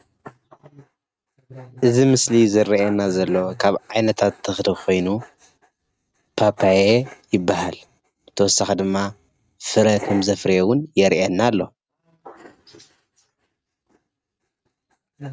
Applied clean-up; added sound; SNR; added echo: neural mask model RNNoise.